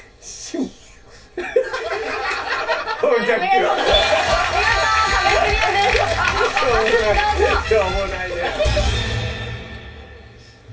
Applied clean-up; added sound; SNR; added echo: none; none; none; reverberation time 0.2 s.